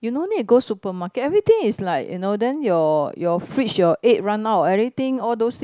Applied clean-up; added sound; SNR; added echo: none; none; none; none.